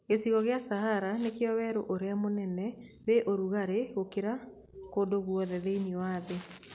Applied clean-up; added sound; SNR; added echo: none; none; none; none.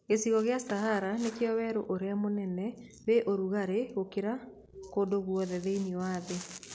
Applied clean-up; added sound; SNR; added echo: none; Skateboard; 17 dB; none.